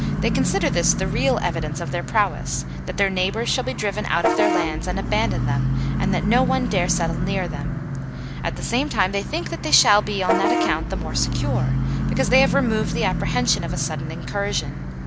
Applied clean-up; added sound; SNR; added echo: none; Bus / Vehicle horn, car horn, honking; 0 dB; none.